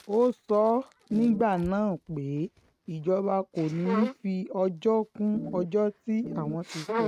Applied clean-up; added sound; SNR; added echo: neural mask model RNNoise.